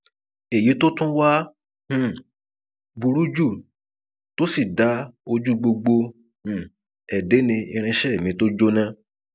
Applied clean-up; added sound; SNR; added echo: none; none; none; none.